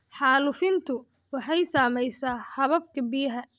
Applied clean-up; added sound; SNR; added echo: none; none; none; none.